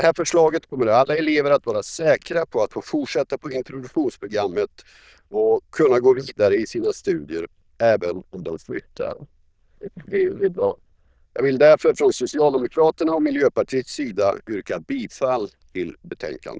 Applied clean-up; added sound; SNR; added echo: neural diffusion model UNIVERSE++.